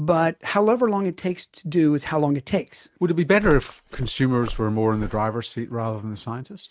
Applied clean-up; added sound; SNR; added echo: neural mask model RNNoise.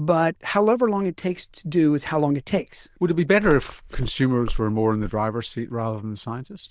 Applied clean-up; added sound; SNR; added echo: neural diffusion model UNIVERSE++.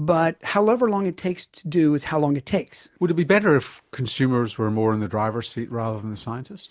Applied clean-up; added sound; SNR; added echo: none; none; none; none.